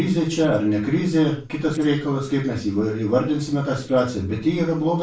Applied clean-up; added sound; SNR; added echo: neural separator model SepFormer DNS4.